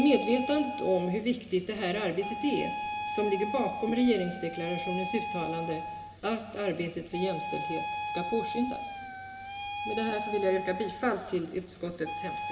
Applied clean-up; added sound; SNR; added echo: none; Wind instrument, woodwind instrument; 6 dB; reverberation time 1.9 s.